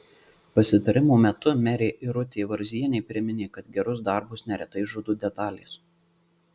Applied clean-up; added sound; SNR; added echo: none; none; none; none.